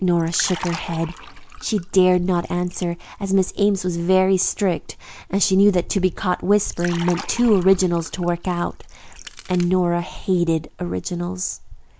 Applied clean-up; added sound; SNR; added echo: none; Crack + Liquid; 19 dB; none.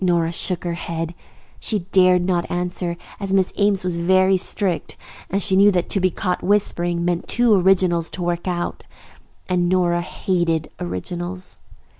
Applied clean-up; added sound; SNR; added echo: none; none; none; none.